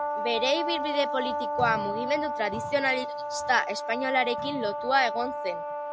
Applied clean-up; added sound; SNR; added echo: none; Brass instrument; 3 dB; none.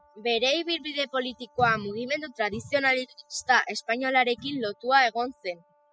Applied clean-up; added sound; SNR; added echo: classical method spectral subtraction.